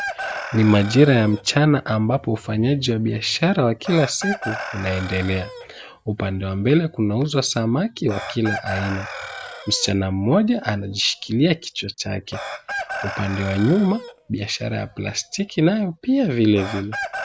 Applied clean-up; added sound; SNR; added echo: none; Chicken, rooster; 13 dB; none.